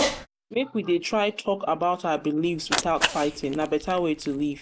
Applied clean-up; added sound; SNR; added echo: none; Cat; 6 dB; none.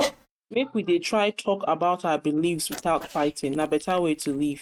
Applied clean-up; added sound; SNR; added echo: neural mask model RNNoise.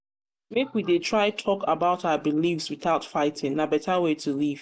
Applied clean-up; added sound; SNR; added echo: none; none; none; none.